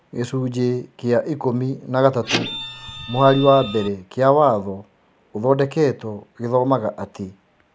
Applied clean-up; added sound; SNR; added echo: none; Printer; 8 dB; none.